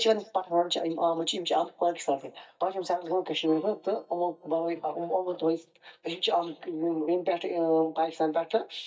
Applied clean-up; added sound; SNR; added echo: neural mask model DeepFilterNet 3.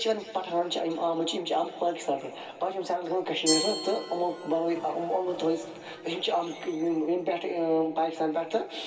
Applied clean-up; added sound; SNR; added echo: none; Glass; 12 dB; reverberation time 2.4 s.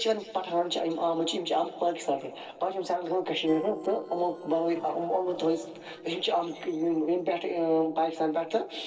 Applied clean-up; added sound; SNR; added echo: neural separator model SepFormer DNS4.